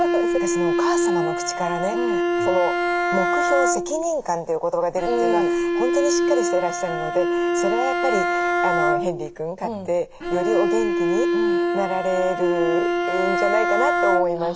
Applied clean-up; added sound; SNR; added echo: none; Bowed string instrument; -3 dB; none.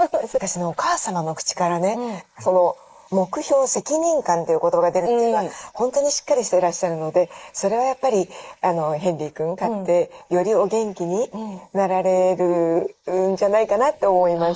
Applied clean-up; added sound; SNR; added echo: neural mask model Resemble Enhance denoiser.